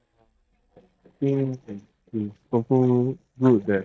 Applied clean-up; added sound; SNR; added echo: neural mask model DeepFilterNet 3.